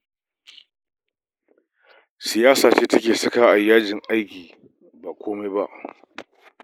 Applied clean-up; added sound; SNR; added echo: neural mask model Resemble Enhance denoiser.